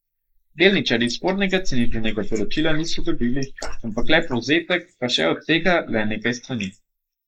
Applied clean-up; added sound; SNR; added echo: neural mask model Resemble Enhance denoiser.